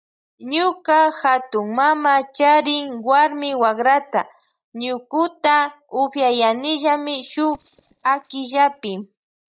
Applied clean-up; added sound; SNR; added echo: neural mask model DeepFilterNet 3.